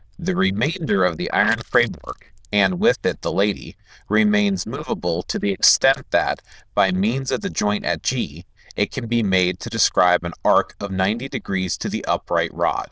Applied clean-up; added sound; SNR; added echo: neural diffusion model UNIVERSE++.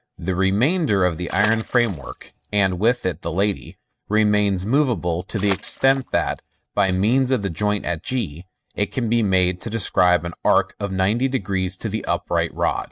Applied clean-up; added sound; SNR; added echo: neural mask model RNNoise.